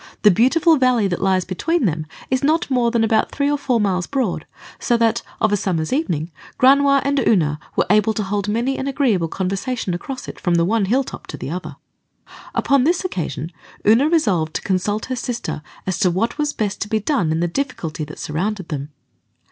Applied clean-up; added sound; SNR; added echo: none; none; none; none.